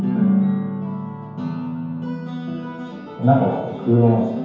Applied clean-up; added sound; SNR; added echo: none; none; none; reverberation time 1.0 s.